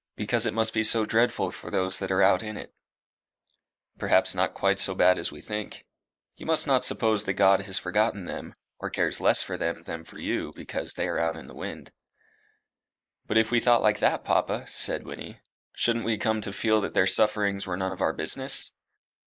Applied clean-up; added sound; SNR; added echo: neural mask model Resemble Enhance denoiser.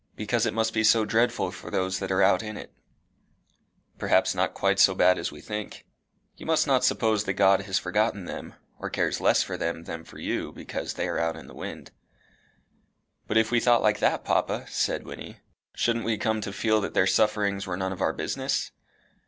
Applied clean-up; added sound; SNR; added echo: none; none; none; none.